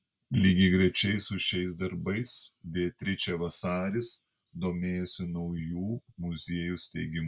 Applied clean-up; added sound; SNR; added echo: none; none; none; none.